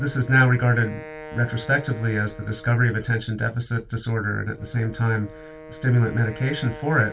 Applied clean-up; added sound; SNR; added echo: none; Wind instrument, woodwind instrument; 18 dB; reverberation time 0.2 s.